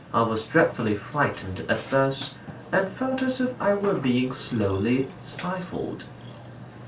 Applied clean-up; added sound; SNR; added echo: none; Burping, eructation; 15 dB; reverberation time 0.2 s.